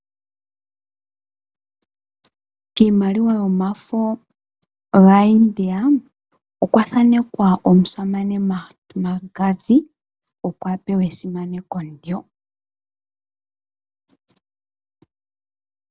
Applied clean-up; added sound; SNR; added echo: none; none; none; none.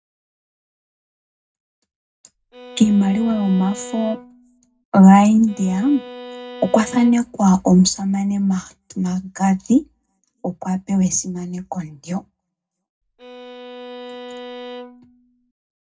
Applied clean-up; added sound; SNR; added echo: none; Bowed string instrument; 16 dB; reverberation time 0.3 s.